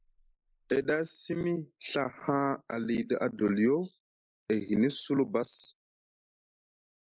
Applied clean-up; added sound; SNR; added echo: neural mask model Resemble Enhance denoiser.